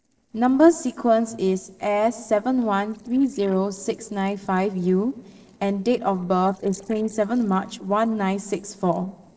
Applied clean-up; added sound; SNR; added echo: neural separator model SepFormer DNS4.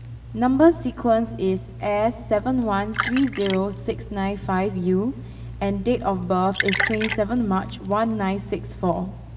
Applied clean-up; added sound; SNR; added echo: none; Liquid; 9 dB; reverberation time 1.1 s.